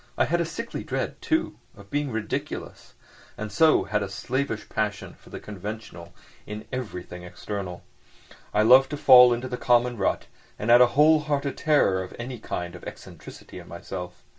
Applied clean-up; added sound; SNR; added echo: none; none; none; none.